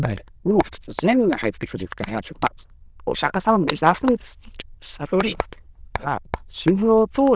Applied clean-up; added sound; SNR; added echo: neural diffusion model UNIVERSE++.